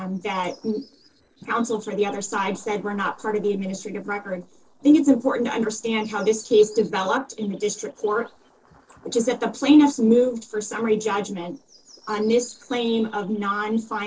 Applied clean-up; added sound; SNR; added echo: neural separator model SepFormer DNS4.